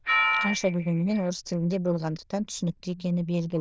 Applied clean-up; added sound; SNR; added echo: neural diffusion model UNIVERSE++.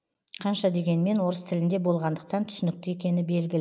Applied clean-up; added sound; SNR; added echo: none; none; none; none.